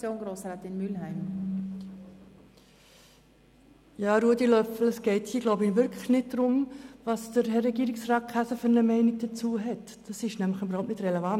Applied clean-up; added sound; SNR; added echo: none; none; none; none.